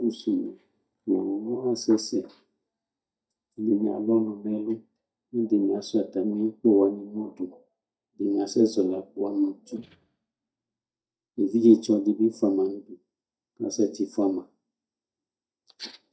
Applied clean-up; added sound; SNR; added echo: neural mask model DeepFilterNet 3.